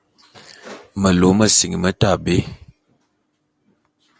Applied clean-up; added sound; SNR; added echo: none; none; none; none.